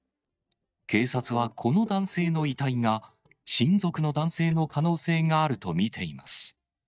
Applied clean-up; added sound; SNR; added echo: neural mask model DeepFilterNet 3.